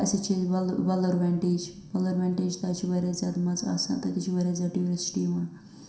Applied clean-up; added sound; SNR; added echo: none; none; none; reverberation time 0.7 s.